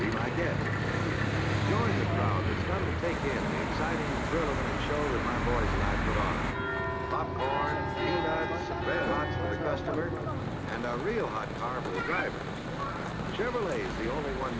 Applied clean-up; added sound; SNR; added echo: none; Church bell / Traffic noise, roadway noise; -4 dB; none.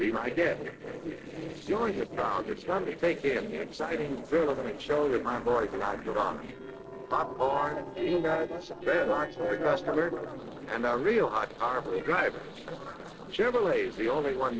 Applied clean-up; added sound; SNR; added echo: neural separator model SepFormer DNS4.